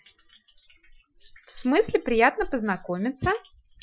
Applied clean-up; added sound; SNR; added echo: classical method Wiener filter.